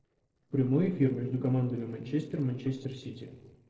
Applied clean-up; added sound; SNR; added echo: neural separator model SepFormer DNS4.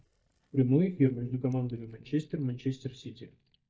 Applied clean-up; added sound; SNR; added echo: neural mask model DeepFilterNet 3.